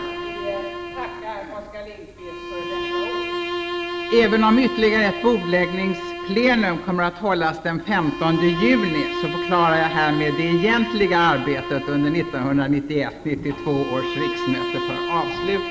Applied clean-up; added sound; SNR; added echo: none; Bowed string instrument; 7 dB; none.